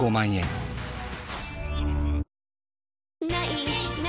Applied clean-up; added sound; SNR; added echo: none; none; none; none.